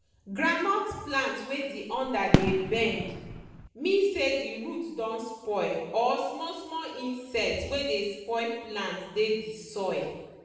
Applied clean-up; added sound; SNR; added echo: none; Fireworks; -1 dB; reverberation time 0.9 s.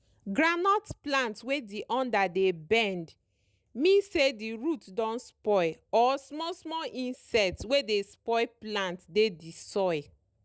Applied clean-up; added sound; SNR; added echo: none; none; none; none.